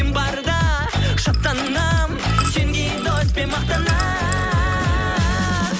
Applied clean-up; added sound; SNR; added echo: none; Liquid; 13 dB; none.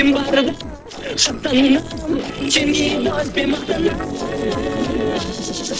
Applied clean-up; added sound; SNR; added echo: neural separator model SepFormer DNS4.